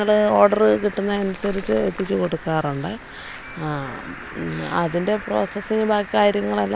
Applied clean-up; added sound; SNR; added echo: none; Cricket; 15 dB; none.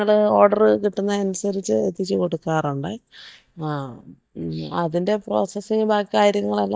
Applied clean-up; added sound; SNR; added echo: neural mask model DeepFilterNet 3.